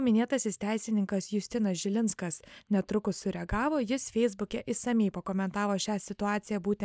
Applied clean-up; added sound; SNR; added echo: neural mask model DeepFilterNet 3.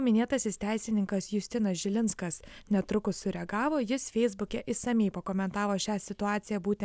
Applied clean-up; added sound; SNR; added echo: none; none; none; none.